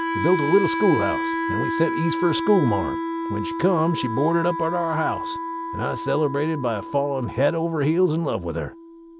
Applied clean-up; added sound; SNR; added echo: none; Wind instrument, woodwind instrument; 5 dB; none.